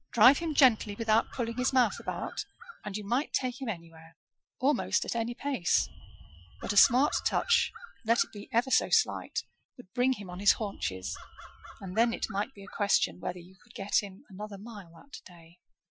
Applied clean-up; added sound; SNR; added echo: classical method Wiener filter.